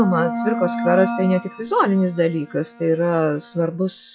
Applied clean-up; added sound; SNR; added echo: classical method log-MMSE.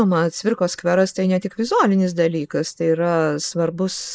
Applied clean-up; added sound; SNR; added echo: neural mask model Resemble Enhance denoiser.